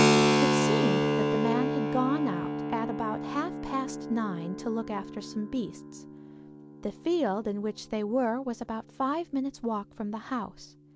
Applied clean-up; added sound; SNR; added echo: none; Keyboard (musical); -1 dB; none.